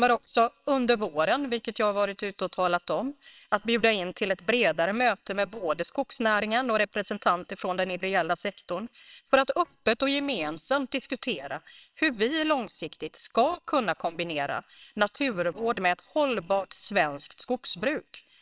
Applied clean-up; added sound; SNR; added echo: neural separator model SepFormer WHAMR!.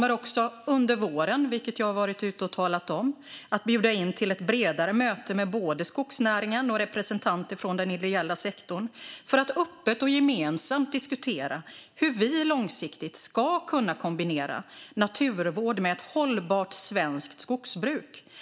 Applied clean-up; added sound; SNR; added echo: none; none; none; none.